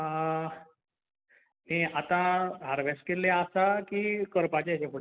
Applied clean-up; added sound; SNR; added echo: none; none; none; none.